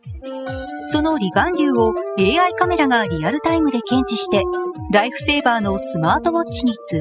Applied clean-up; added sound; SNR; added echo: classical method spectral subtraction.